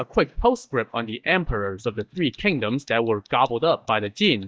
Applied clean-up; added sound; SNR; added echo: neural mask model DeepFilterNet 3.